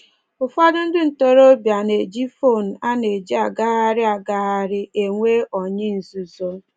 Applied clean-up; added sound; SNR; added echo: none; none; none; none.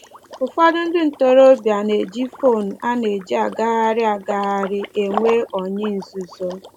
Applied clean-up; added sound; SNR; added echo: none; Liquid; 16 dB; none.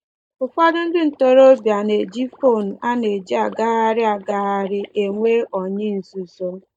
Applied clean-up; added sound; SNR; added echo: neural mask model DeepFilterNet 3.